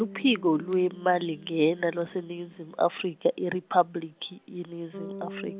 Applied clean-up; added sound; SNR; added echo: none; Bass guitar; 17 dB; none.